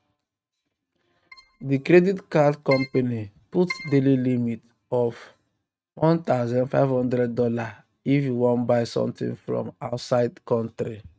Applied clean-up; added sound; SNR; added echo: neural mask model RNNoise.